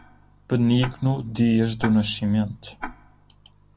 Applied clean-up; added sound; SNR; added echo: none; Tick-tock; 16 dB; none.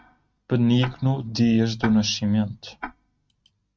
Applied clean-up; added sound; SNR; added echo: neural mask model RNNoise.